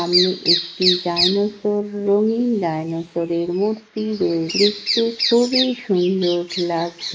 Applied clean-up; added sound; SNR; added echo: neural mask model Resemble Enhance denoiser.